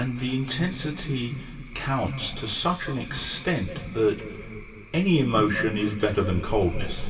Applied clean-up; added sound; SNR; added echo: none; Cricket / Frog; 18 dB; reverberation time 2.3 s.